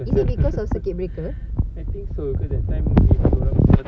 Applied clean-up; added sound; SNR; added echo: none; none; none; none.